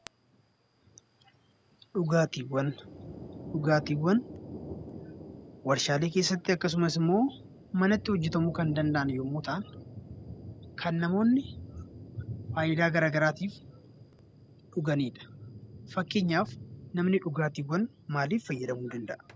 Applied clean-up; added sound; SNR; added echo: none; Thunder; 15 dB; none.